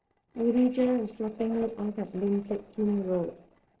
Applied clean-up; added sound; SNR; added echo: neural separator model SepFormer DNS4.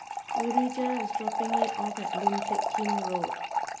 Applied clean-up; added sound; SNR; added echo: none; Fill (with liquid) / Trickle, dribble; -4 dB; none.